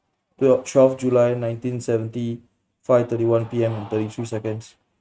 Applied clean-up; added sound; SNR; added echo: neural mask model RNNoise.